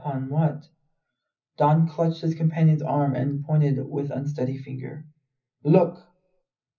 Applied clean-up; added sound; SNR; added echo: none; none; none; reverberation time 0.4 s.